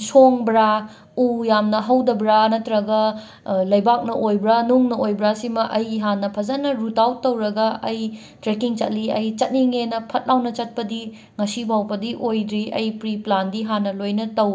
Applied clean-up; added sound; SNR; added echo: none; none; none; none.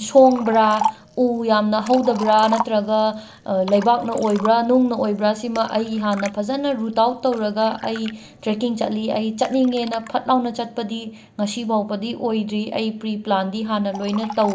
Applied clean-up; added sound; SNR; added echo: none; Liquid; 14 dB; none.